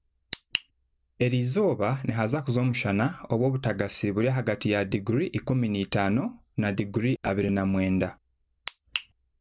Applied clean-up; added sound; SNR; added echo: none; none; none; none.